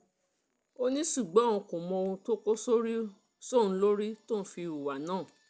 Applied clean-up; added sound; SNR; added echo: none; none; none; none.